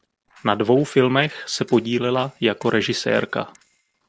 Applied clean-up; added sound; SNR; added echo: neural separator model SepFormer DNS4.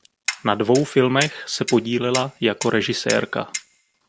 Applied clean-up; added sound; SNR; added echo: none; Clock; 11 dB; none.